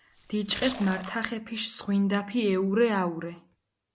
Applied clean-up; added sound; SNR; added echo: none; Splash, splatter; 15 dB; none.